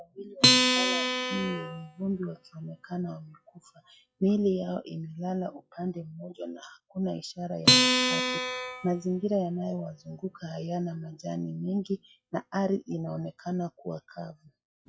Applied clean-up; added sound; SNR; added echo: classical method log-MMSE.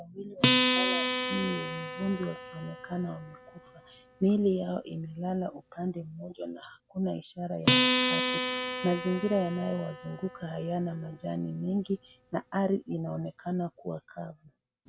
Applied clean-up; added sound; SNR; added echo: none; Acoustic guitar; -1 dB; none.